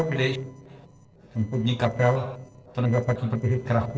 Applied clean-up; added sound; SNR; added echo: neural separator model SepFormer DNS4.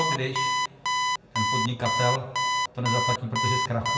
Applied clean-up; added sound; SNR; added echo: none; Alarm; -3 dB; reverberation time 0.6 s.